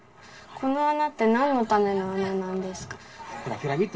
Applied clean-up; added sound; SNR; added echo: none; none; none; reverberation time 0.2 s.